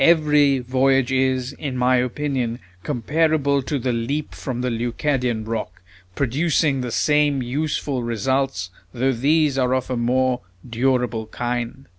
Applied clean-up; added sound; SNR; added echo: none; none; none; none.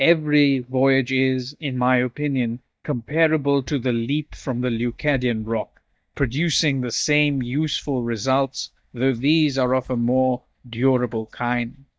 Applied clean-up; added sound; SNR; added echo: neural mask model DeepFilterNet 3.